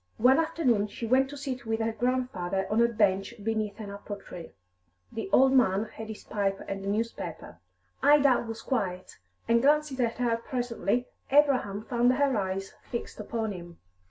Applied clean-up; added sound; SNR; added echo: none; none; none; none.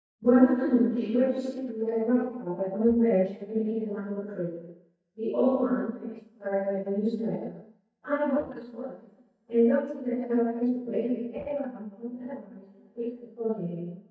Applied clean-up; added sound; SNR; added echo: neural mask model DeepFilterNet 3.